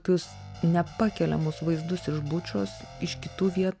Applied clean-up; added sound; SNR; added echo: none; Guitar; 15 dB; none.